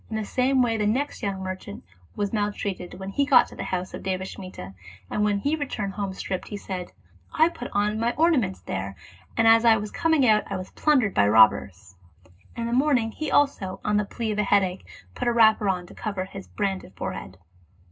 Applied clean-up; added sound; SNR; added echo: none; none; none; reverberation time 0.2 s.